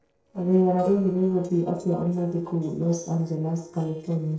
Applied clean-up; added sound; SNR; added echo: neural separator model SepFormer DNS4.